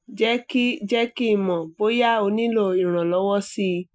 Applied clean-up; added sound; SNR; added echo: classical method Wiener filter.